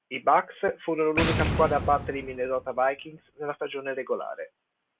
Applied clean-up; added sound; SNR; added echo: none; Boom; 5 dB; none.